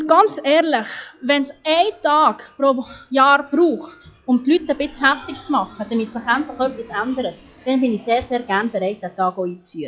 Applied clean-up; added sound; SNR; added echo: classical method log-MMSE.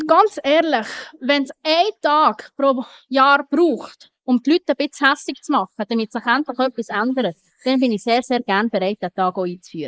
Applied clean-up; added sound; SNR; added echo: neural mask model Resemble Enhance denoiser.